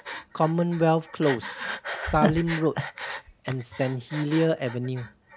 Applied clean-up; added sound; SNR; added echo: none; Breathing; 7 dB; none.